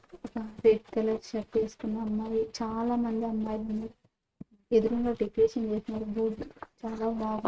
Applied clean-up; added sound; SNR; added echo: neural mask model RNNoise.